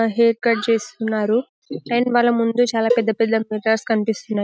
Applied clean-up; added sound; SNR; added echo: neural mask model RNNoise.